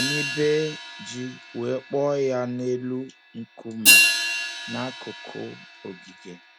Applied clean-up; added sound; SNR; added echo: none; Hi-hat; -3 dB; none.